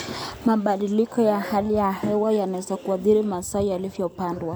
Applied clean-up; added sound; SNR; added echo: none; none; none; none.